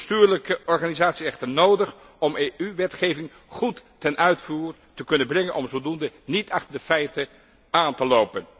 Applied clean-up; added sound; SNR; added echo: none; none; none; none.